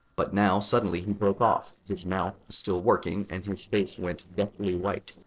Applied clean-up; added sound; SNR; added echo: neural separator model SepFormer DNS4.